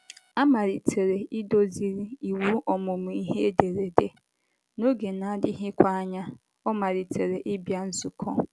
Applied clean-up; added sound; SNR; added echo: none; none; none; none.